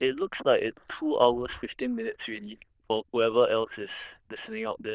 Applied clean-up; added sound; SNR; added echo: neural diffusion model UNIVERSE++.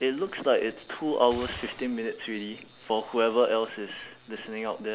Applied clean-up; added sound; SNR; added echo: none; Gunshot, gunfire; 19 dB; none.